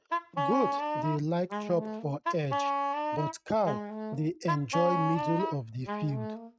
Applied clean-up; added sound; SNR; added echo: neural mask model RNNoise.